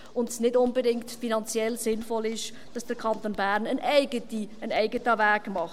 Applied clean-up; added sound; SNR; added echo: none; Zipper (clothing); 15 dB; none.